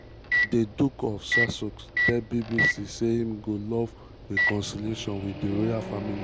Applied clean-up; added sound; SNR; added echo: none; Microwave oven; 1 dB; none.